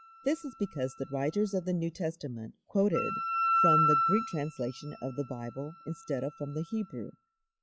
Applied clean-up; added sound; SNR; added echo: classical method log-MMSE.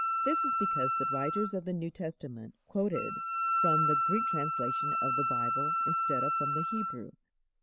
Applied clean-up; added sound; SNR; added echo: none; Wind instrument, woodwind instrument; -4 dB; none.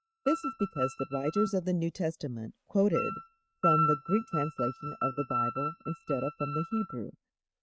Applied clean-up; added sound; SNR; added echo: neural mask model RNNoise.